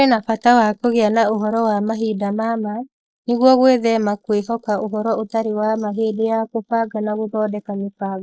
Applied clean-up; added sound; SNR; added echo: neural mask model Resemble Enhance denoiser.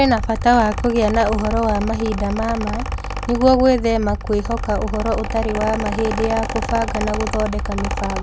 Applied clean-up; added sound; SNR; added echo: none; Mechanical fan; 5 dB; none.